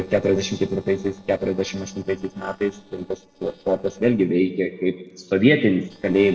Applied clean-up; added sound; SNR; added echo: neural separator model SepFormer DNS4.